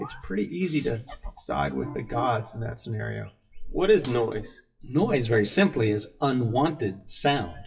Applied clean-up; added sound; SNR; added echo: classical method WPE with log-MMSE.